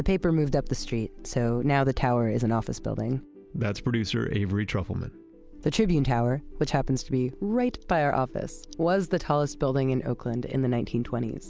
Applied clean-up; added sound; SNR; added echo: none; none; none; none.